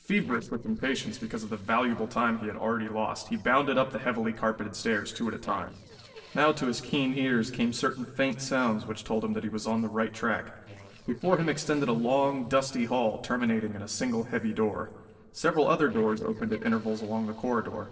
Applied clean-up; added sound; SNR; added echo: neural separator model SepFormer DNS4.